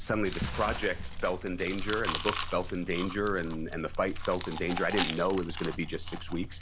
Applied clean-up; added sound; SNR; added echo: none; Chewing, mastication; 4 dB; none.